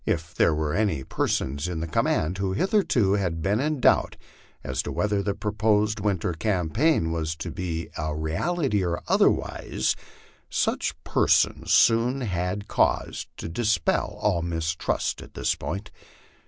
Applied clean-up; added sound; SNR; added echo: none; none; none; none.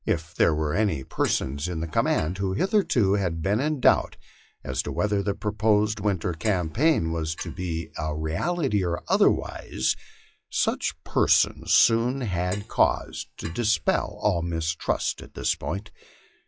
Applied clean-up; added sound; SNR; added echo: classical method log-MMSE.